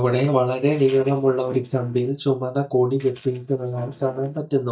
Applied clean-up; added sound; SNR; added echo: neural mask model DeepFilterNet 3.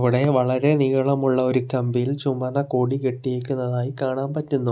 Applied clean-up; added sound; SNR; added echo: none; none; none; none.